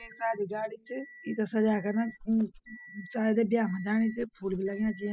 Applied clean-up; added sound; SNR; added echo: classical method spectral subtraction.